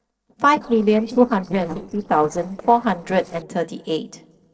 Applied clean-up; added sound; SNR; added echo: neural separator model SepFormer DNS4.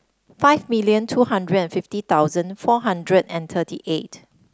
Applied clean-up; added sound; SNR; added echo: none; none; none; none.